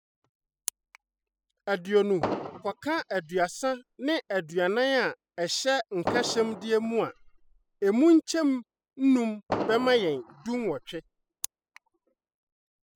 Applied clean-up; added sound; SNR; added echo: classical method spectral subtraction.